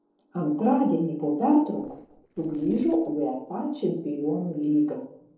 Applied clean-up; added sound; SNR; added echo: neural separator model SepFormer DNS4.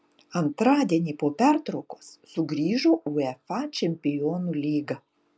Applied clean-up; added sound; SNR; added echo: none; none; none; none.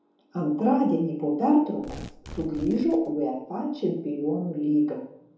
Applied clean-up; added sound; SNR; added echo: none; Tearing; 18 dB; reverberation time 2.6 s.